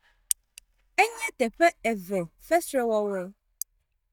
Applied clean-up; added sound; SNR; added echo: neural mask model DeepFilterNet 3.